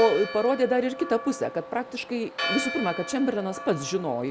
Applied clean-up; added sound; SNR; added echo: none; Church bell; 9 dB; none.